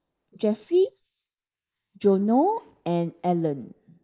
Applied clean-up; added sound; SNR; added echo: neural mask model Resemble Enhance denoiser.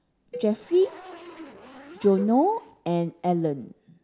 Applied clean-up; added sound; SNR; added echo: none; Cowbell + Zipper (clothing); 18 dB; none.